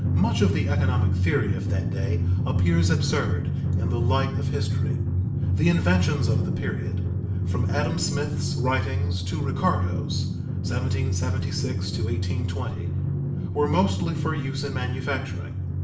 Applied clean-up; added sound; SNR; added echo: none; Drum; -4 dB; reverberation time 0.6 s.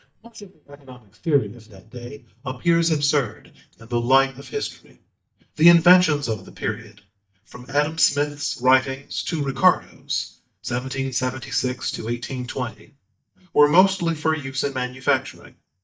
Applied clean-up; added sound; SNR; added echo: neural mask model DeepFilterNet 3.